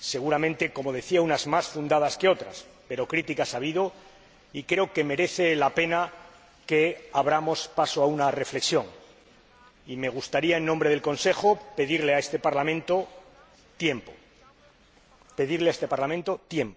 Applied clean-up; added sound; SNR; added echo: none; none; none; none.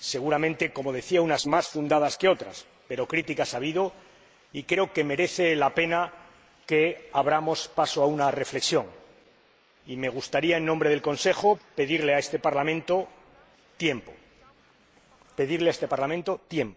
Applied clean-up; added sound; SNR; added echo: neural mask model Resemble Enhance denoiser.